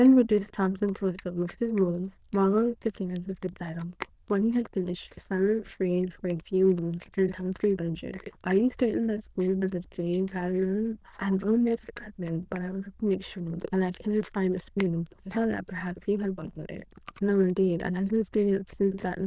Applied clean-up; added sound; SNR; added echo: neural diffusion model UNIVERSE++.